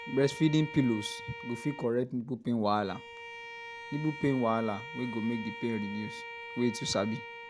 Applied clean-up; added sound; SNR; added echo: none; Bowed string instrument; 12 dB; none.